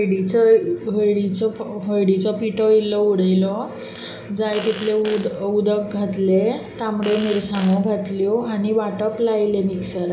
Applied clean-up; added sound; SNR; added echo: none; Fart; 17 dB; reverberation time 0.9 s.